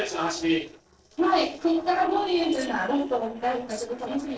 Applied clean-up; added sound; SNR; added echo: neural separator model SepFormer DNS4.